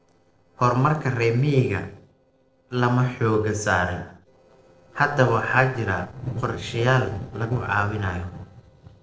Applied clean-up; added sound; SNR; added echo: neural separator model SepFormer DNS4.